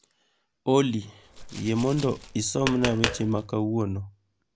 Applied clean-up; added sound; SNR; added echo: none; Tap; 7 dB; none.